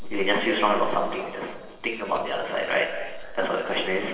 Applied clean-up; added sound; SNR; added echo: neural separator model SepFormer DNS4.